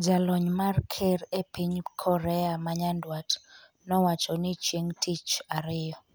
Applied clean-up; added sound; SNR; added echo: none; none; none; none.